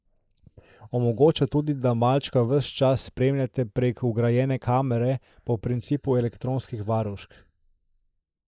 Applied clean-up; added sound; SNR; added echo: neural mask model Resemble Enhance denoiser.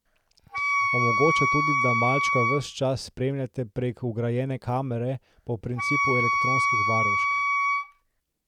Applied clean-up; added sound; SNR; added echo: none; Wind instrument, woodwind instrument; -4 dB; none.